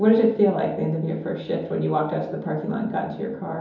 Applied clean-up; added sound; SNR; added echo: none; none; none; reverberation time 2.8 s.